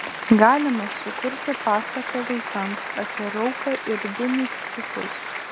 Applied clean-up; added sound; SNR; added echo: none; Applause; 7 dB; none.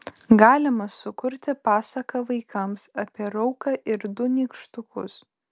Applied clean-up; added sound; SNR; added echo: none; none; none; none.